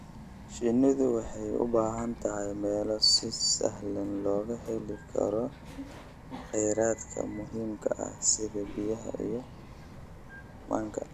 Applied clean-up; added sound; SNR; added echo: none; Bird vocalization, bird call, bird song; 14 dB; none.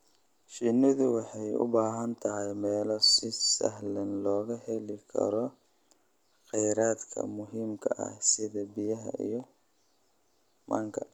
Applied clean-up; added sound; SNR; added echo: none; none; none; none.